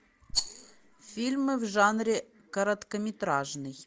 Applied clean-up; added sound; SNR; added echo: none; Rattle; 5 dB; none.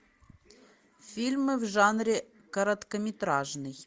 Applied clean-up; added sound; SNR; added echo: none; none; none; none.